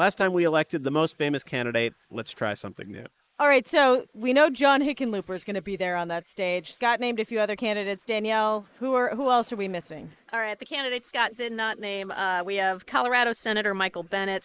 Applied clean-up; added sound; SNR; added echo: neural mask model Resemble Enhance denoiser.